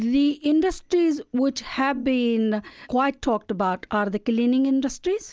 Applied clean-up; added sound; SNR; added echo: none; none; none; none.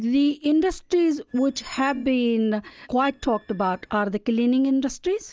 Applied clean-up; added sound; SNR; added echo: neural mask model DeepFilterNet 3.